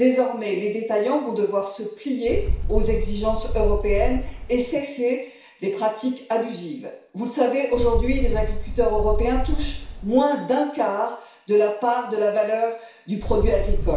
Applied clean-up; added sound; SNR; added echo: none; Bird; 3 dB; reverberation time 0.6 s.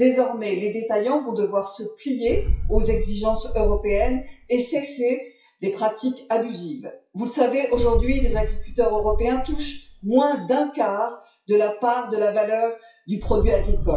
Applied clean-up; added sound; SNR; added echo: classical method WPE with log-MMSE.